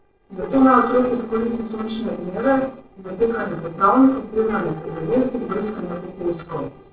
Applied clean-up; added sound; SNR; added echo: neural separator model SepFormer DNS4.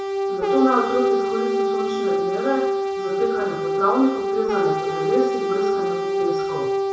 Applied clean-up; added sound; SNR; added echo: none; Brass instrument; -3 dB; reverberation time 0.7 s.